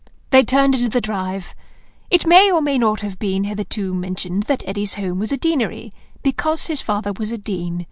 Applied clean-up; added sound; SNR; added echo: none; none; none; none.